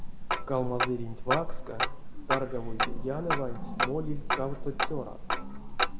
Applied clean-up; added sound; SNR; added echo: none; Tick-tock; -5 dB; reverberation time 0.8 s.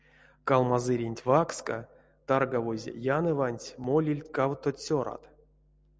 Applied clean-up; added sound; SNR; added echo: none; none; none; none.